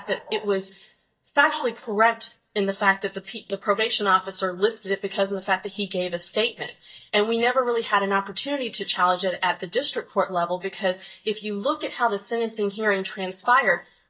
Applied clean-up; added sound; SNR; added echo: neural mask model DeepFilterNet 3.